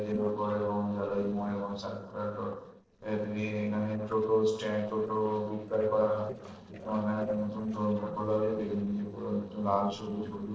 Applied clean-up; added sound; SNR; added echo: neural separator model SepFormer DNS4.